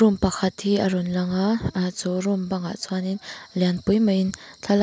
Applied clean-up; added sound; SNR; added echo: none; none; none; none.